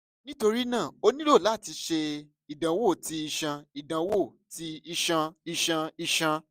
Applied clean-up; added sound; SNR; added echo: none; none; none; none.